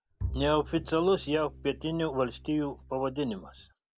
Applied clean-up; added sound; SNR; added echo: none; Bowed string instrument; 12 dB; none.